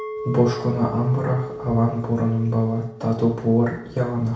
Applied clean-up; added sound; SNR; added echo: none; Chink, clink; 13 dB; reverberation time 0.6 s.